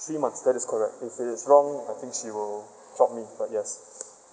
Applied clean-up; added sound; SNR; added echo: none; none; none; none.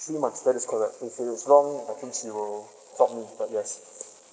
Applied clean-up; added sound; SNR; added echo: neural mask model Resemble Enhance denoiser.